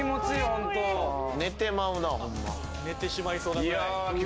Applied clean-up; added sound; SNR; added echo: none; Alarm / Truck; 11 dB; none.